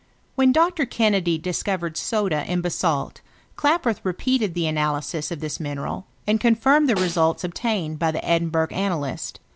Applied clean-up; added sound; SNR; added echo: none; Snare drum; 13 dB; none.